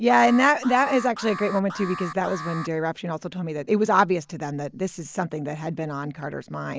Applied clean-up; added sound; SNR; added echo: none; Alarm; 12 dB; none.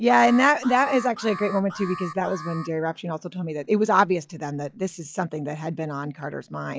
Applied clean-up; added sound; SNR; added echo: classical method log-MMSE.